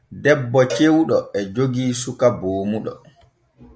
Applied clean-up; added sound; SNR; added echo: none; Cowbell; 16 dB; none.